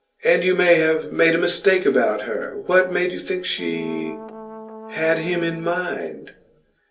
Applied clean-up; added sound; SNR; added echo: none; Brass instrument; 16 dB; reverberation time 0.3 s.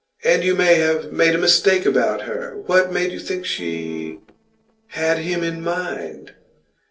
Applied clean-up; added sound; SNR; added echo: neural separator model SepFormer DNS4.